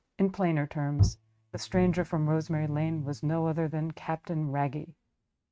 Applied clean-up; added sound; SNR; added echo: neural mask model RNNoise.